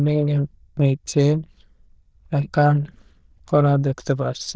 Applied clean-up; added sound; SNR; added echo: neural diffusion model UNIVERSE++.